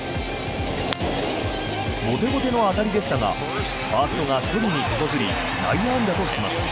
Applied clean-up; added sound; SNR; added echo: none; none; none; none.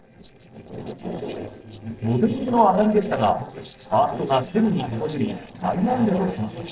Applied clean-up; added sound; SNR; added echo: neural separator model SepFormer DNS4.